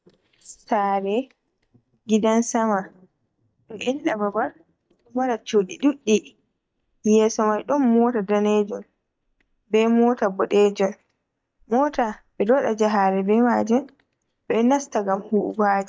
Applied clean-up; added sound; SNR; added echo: neural mask model DeepFilterNet 3.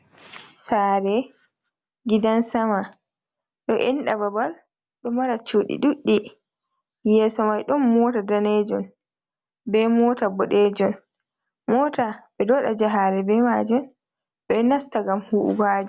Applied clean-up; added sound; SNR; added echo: none; none; none; none.